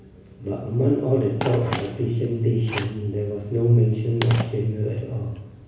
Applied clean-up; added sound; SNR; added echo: none; Telephone; 14 dB; reverberation time 1.1 s.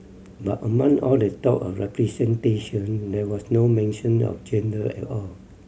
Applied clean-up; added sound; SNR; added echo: none; none; none; none.